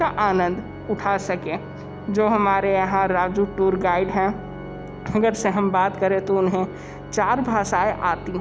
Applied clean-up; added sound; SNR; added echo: none; Organ; 13 dB; none.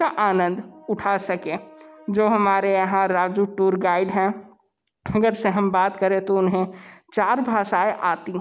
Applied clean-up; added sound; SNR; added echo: none; none; none; none.